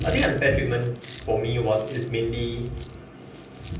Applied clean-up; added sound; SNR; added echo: none; Chewing, mastication; 14 dB; reverberation time 0.6 s.